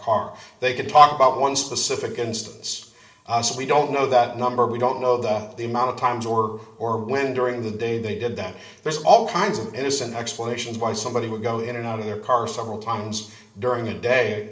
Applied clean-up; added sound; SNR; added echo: none; none; none; reverberation time 0.9 s.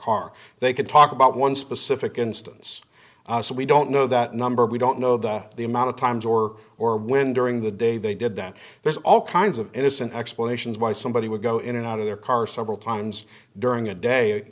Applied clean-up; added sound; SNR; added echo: none; none; none; none.